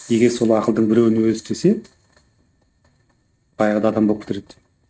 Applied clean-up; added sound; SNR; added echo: neural mask model RNNoise.